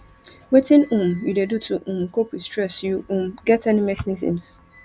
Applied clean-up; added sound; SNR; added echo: none; none; none; none.